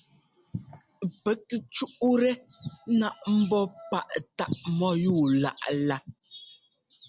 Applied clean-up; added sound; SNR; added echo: none; none; none; none.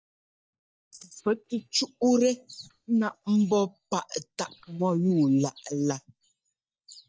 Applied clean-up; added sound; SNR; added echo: neural mask model DeepFilterNet 3.